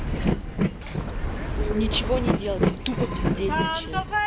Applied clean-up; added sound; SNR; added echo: none; Train; -4 dB; none.